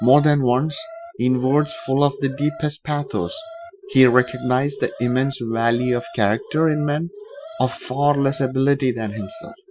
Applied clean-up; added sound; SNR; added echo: classical method Wiener filter.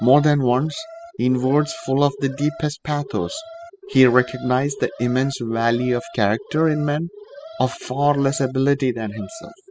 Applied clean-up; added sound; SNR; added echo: classical method spectral subtraction.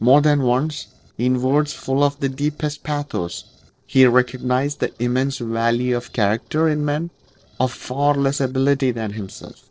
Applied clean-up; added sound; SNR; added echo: neural separator model SepFormer DNS4.